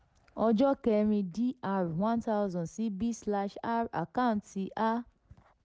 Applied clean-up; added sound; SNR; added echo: none; none; none; none.